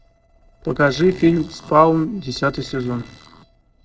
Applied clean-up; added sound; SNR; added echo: neural separator model SepFormer DNS4.